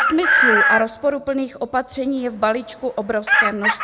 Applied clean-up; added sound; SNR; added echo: none; Chicken, rooster; -1 dB; none.